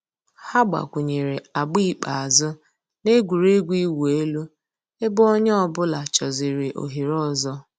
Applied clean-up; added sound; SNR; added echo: none; none; none; none.